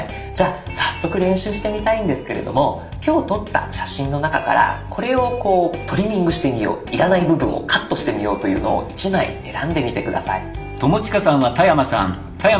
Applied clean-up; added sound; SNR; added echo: none; none; none; reverberation time 0.6 s.